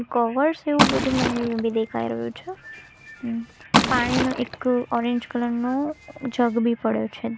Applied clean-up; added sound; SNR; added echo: none; Liquid; 3 dB; none.